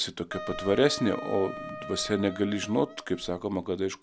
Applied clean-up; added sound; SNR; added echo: none; Wind instrument, woodwind instrument; 12 dB; none.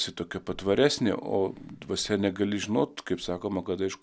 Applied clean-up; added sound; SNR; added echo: none; none; none; none.